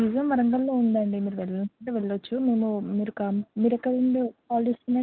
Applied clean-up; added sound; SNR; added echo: none; none; none; none.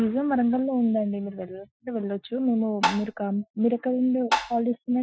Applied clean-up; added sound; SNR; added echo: classical method Wiener filter.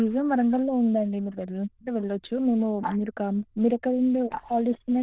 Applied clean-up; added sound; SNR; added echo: neural diffusion model UNIVERSE++.